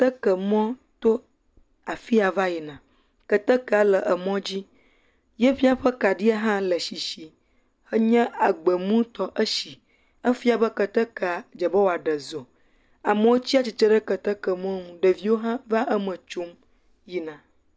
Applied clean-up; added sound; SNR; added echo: none; none; none; none.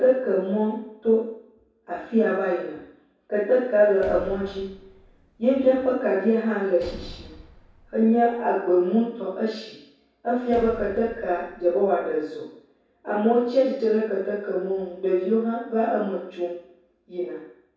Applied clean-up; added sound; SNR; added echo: none; Slam; 19 dB; reverberation time 0.7 s.